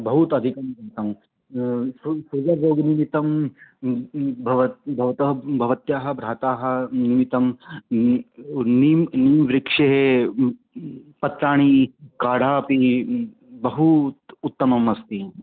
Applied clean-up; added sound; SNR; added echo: none; none; none; none.